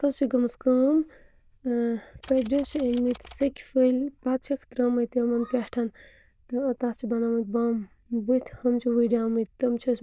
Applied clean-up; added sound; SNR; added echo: neural diffusion model UNIVERSE++.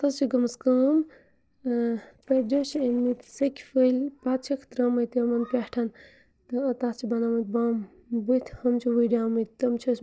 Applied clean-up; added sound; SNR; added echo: neural separator model SepFormer DNS4.